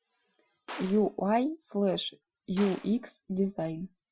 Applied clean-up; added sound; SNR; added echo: classical method Wiener filter.